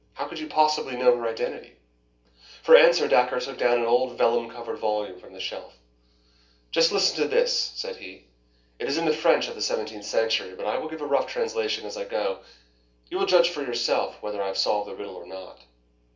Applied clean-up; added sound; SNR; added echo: none; none; none; reverberation time 0.3 s.